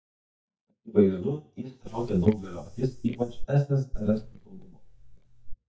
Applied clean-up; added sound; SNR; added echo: neural mask model DeepFilterNet 3.